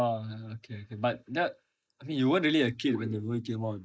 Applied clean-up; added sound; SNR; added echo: neural mask model Resemble Enhance denoiser.